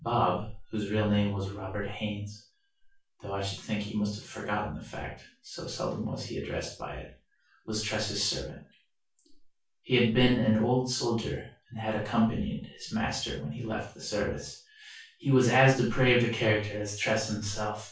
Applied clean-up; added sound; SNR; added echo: none; none; none; reverberation time 0.3 s.